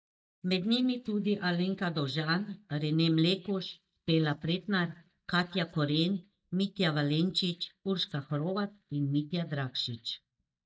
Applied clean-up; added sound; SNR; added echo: neural mask model DeepFilterNet 3.